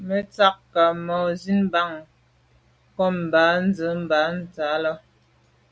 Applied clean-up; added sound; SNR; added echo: none; none; none; none.